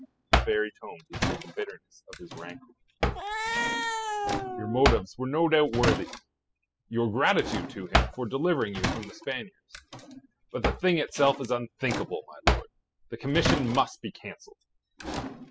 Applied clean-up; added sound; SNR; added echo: classical method spectral subtraction.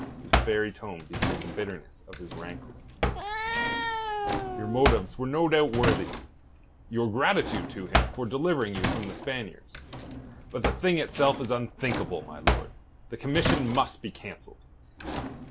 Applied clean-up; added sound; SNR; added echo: none; Cat + Drawer open or close; 1 dB; none.